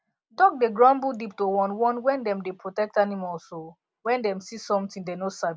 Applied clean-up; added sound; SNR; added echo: none; none; none; none.